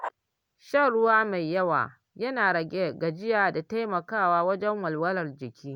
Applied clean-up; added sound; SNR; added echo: none; none; none; none.